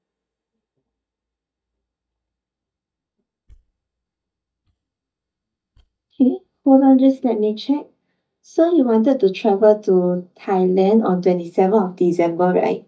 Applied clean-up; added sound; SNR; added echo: neural mask model DeepFilterNet 3.